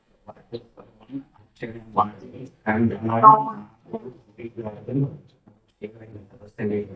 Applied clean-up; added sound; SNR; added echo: neural mask model DeepFilterNet 3.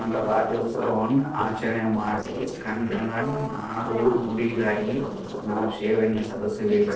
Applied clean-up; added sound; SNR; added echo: neural separator model SepFormer DNS4.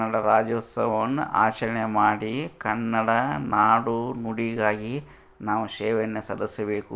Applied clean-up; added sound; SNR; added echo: none; none; none; none.